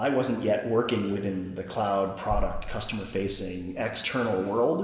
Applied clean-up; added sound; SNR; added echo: none; none; none; reverberation time 1.9 s.